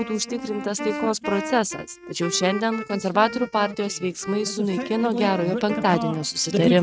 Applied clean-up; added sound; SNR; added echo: neural mask model RNNoise.